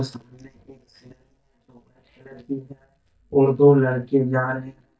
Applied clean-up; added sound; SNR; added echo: neural mask model DeepFilterNet 3.